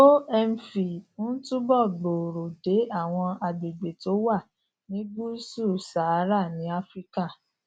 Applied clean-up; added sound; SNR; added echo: none; none; none; none.